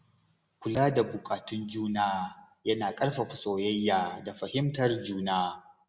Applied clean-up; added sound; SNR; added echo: none; none; none; none.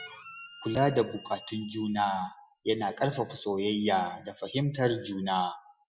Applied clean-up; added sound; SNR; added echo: classical method Wiener filter.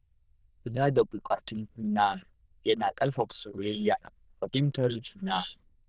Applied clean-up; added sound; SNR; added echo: neural diffusion model UNIVERSE++.